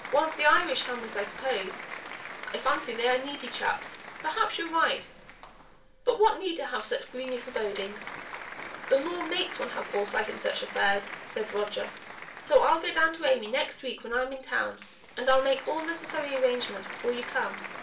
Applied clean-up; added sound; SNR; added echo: none; Applause; 13 dB; reverberation time 0.3 s.